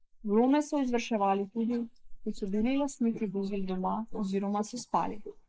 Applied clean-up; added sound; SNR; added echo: neural mask model Resemble Enhance denoiser.